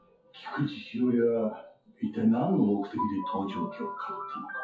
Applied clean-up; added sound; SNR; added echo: classical method WPE with log-MMSE.